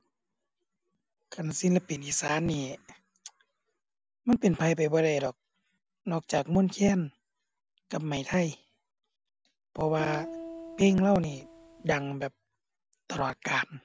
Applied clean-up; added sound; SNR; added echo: none; Piano; 12 dB; none.